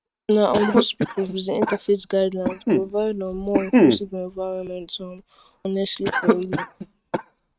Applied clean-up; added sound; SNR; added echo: neural mask model RNNoise.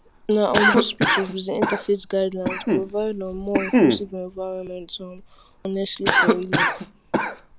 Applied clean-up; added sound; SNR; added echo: none; Cough; -2 dB; none.